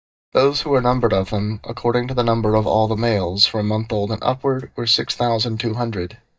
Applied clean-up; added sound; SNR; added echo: neural mask model DeepFilterNet 3.